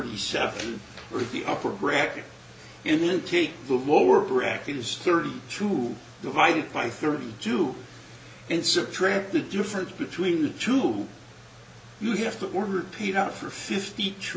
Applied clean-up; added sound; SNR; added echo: none; none; none; none.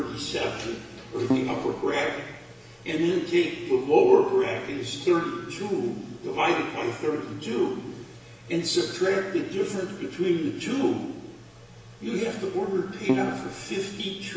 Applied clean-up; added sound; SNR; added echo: none; Keyboard (musical); 1 dB; reverberation time 1.1 s.